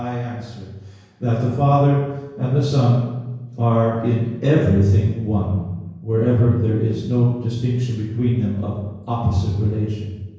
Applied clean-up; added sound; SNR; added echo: none; none; none; reverberation time 1.0 s.